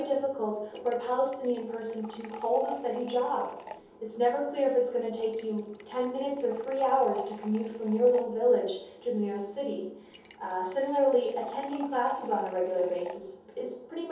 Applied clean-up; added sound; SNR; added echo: none; Liquid; 17 dB; reverberation time 0.7 s.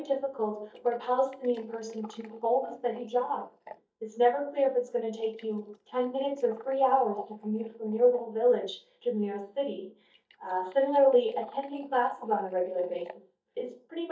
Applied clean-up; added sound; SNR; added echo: neural mask model DeepFilterNet 3.